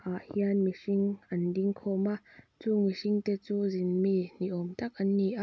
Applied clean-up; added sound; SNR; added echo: none; none; none; none.